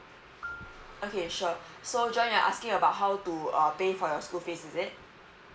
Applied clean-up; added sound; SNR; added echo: none; Marimba, xylophone; 18 dB; reverberation time 0.2 s.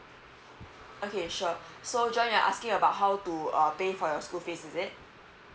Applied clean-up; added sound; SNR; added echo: none; none; none; none.